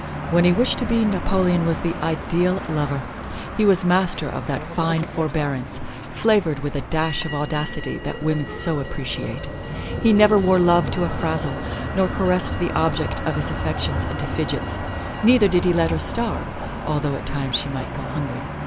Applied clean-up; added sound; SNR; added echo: none; Motor vehicle (road); 6 dB; none.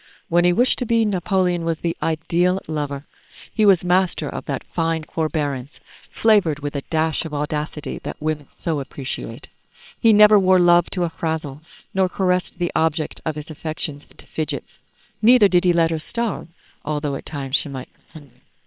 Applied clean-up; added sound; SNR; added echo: neural separator model SepFormer WHAM!.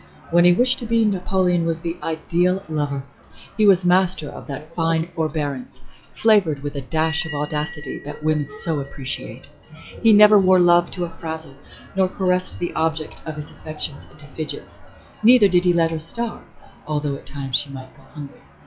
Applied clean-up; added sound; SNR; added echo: classical method log-MMSE.